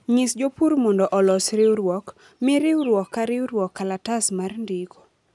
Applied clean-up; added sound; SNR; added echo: none; none; none; none.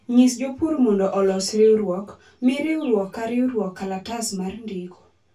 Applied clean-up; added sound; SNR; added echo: none; none; none; reverberation time 0.1 s.